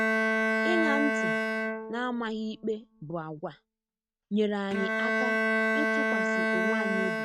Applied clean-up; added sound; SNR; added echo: neural mask model RNNoise.